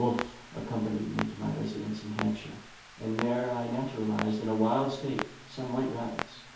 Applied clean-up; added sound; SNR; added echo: none; Clock; 11 dB; reverberation time 0.6 s.